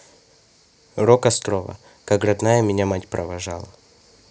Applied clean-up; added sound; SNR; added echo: none; none; none; none.